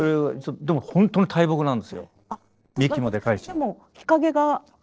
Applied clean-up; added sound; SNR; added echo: neural separator model SepFormer DNS4.